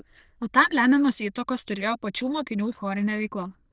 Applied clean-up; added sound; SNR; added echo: neural diffusion model UNIVERSE++.